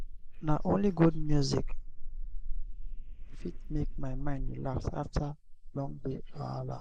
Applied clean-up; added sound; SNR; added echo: neural mask model Resemble Enhance denoiser.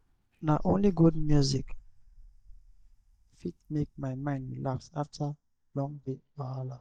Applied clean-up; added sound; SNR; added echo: neural mask model DeepFilterNet 3.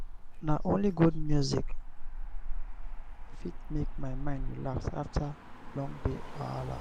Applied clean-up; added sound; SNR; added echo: none; Motor vehicle (road); -1 dB; none.